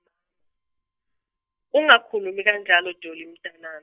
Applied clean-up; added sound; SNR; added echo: neural mask model DeepFilterNet 3.